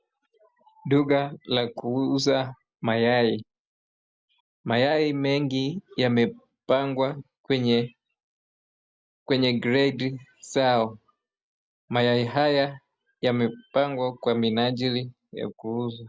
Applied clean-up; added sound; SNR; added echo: none; none; none; none.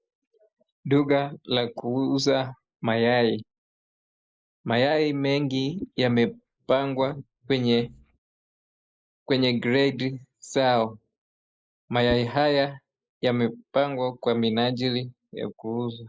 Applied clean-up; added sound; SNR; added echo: neural mask model Resemble Enhance denoiser.